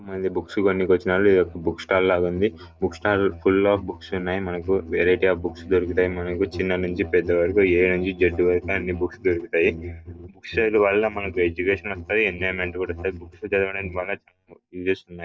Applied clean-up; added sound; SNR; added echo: neural mask model DeepFilterNet 3.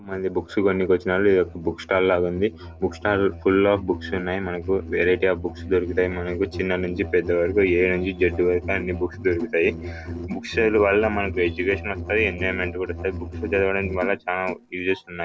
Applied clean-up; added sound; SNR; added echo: none; Musical instrument; 12 dB; none.